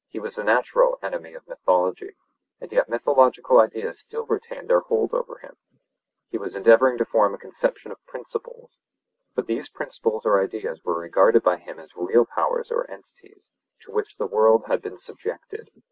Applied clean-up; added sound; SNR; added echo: none; none; none; none.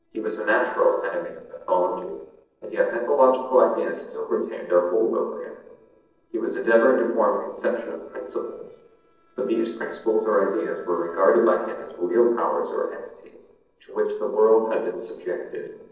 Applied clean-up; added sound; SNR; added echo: neural separator model SepFormer DNS4.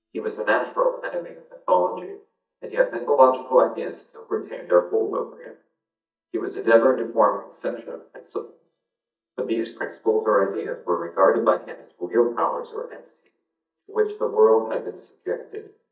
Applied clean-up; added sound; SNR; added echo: neural mask model DeepFilterNet 3.